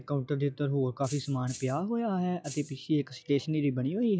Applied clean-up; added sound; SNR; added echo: classical method log-MMSE.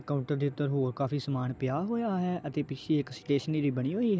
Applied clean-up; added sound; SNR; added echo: none; none; none; none.